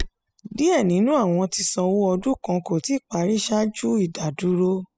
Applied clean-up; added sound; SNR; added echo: classical method spectral subtraction.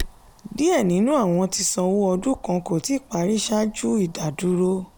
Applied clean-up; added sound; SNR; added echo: none; Wind; 18 dB; none.